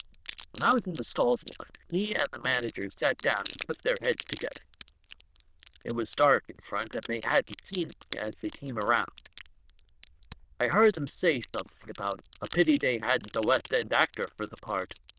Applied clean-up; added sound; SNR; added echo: neural diffusion model UNIVERSE++.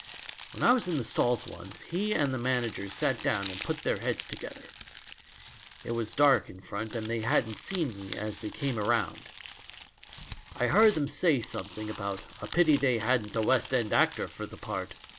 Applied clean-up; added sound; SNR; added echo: none; Crumpling, crinkling; 16 dB; none.